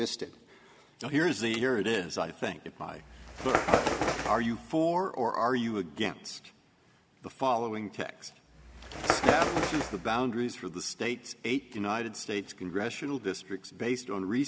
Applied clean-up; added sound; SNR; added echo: none; Bird; 0 dB; none.